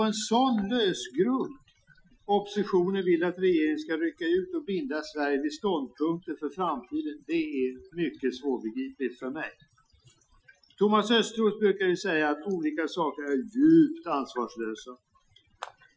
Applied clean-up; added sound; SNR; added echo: classical method Wiener filter.